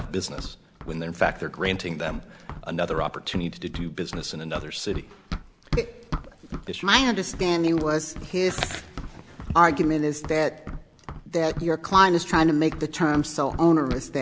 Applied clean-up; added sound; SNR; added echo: none; Run; 12 dB; none.